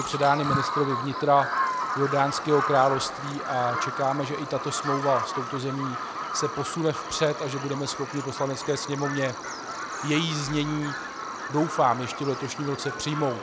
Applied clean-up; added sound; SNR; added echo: none; Bird vocalization, bird call, bird song; 4 dB; none.